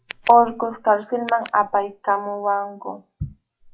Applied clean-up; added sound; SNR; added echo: classical method log-MMSE.